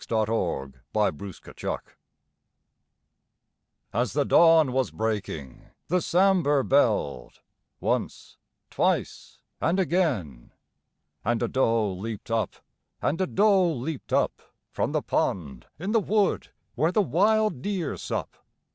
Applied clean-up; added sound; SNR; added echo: none; none; none; none.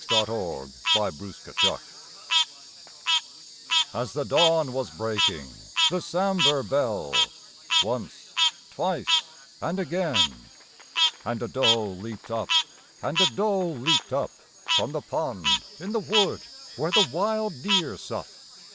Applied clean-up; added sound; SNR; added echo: none; Frog; -1 dB; none.